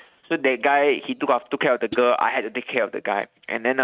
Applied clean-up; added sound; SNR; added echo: neural mask model RNNoise.